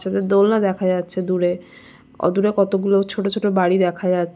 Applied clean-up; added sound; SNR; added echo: none; none; none; none.